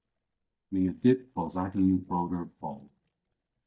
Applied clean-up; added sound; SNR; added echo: neural mask model DeepFilterNet 3.